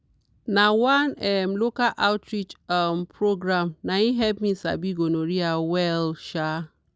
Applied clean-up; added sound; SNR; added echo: none; none; none; none.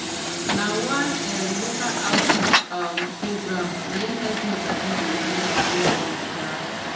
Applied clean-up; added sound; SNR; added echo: none; Truck; -4 dB; reverberation time 0.9 s.